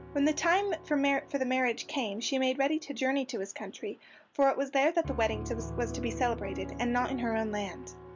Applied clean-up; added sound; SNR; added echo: none; Piano; 12 dB; none.